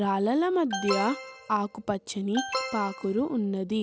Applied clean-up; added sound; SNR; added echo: none; Alarm; 8 dB; none.